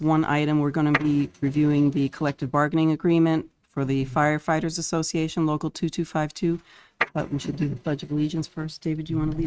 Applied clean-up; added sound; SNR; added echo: neural mask model RNNoise.